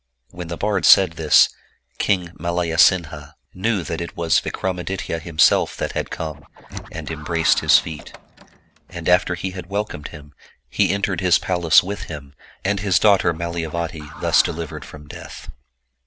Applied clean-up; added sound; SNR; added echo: none; Door + Scratching (performance technique); 17 dB; none.